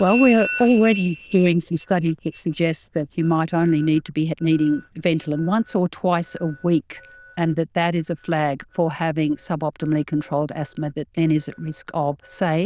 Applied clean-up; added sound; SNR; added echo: neural diffusion model UNIVERSE++.